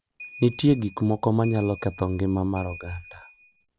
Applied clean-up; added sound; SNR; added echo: none; Ringtone / Bell; 20 dB; none.